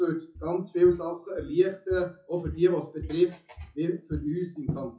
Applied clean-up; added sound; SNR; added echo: classical method WPE with log-MMSE.